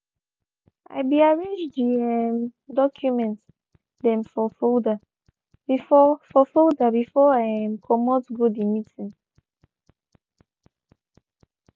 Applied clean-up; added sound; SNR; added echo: none; none; none; none.